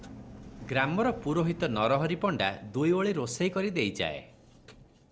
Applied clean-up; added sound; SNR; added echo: none; Engine; 19 dB; none.